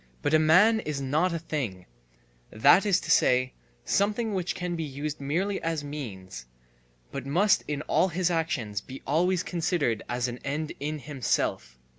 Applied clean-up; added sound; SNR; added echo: none; none; none; none.